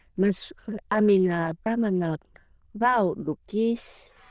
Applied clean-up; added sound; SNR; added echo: neural diffusion model UNIVERSE++.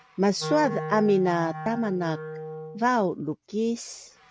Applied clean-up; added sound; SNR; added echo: neural mask model RNNoise.